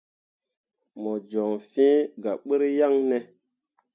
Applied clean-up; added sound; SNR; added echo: none; none; none; none.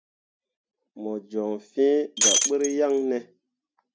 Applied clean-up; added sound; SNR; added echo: none; Shatter; -3 dB; none.